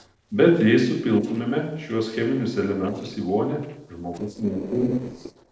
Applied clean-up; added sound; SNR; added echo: neural separator model SepFormer DNS4.